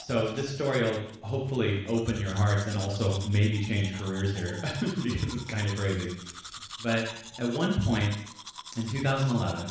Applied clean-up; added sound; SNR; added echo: none; Domestic sounds, home sounds; 16 dB; reverberation time 0.7 s.